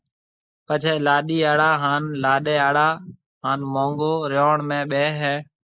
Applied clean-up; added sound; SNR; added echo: neural mask model Resemble Enhance denoiser.